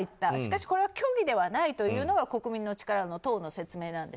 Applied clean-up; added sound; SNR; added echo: none; none; none; none.